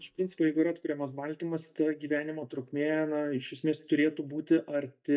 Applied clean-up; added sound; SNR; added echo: neural mask model DeepFilterNet 3.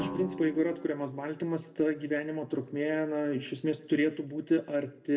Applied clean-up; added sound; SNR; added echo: none; Drum; 15 dB; reverberation time 0.8 s.